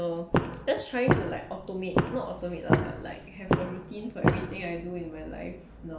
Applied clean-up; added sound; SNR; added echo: none; Walk, footsteps; -5 dB; none.